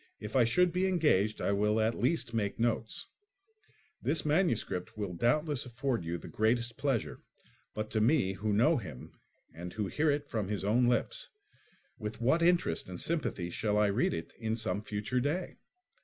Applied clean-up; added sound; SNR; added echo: none; none; none; none.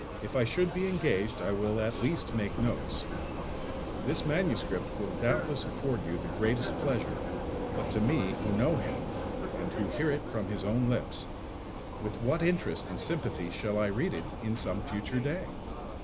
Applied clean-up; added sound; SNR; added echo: none; Vehicle; 4 dB; none.